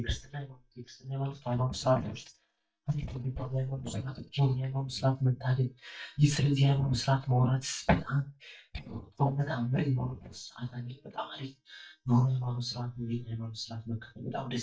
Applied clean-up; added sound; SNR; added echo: neural mask model DeepFilterNet 3.